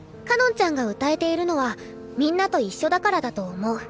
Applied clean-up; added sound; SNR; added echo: none; none; none; none.